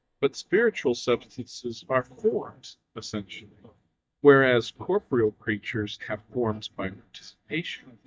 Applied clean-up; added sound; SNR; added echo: neural mask model DeepFilterNet 3.